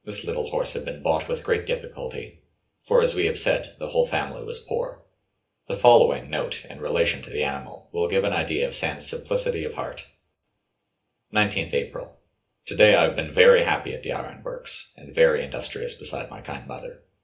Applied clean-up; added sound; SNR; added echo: none; none; none; reverberation time 0.3 s.